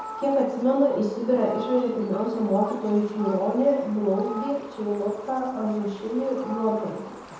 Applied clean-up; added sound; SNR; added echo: none; Fowl; 14 dB; reverberation time 1.0 s.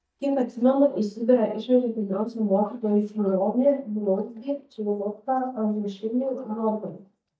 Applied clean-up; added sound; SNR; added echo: neural mask model DeepFilterNet 3.